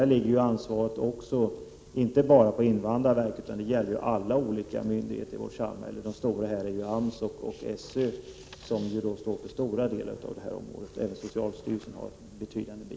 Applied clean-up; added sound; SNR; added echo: none; none; none; none.